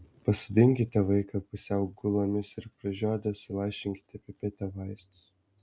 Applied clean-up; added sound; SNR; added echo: none; none; none; none.